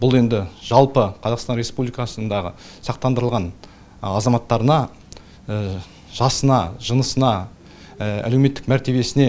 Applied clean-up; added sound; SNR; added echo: none; none; none; none.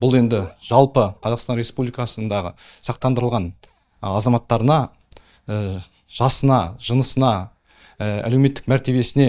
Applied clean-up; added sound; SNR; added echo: neural mask model DeepFilterNet 3.